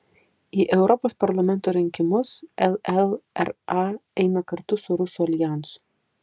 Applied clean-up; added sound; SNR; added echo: none; none; none; none.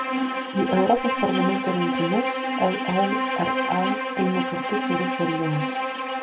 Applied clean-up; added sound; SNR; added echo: none; Bowed string instrument; 0 dB; reverberation time 0.2 s.